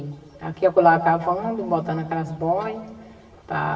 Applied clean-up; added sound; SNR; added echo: none; none; none; reverberation time 1.4 s.